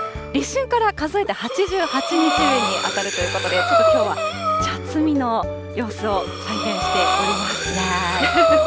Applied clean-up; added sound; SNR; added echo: none; Breathing; -1 dB; none.